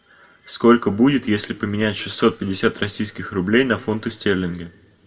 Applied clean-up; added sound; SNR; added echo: none; none; none; reverberation time 1.2 s.